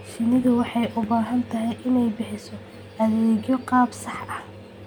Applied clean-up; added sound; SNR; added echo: none; none; none; none.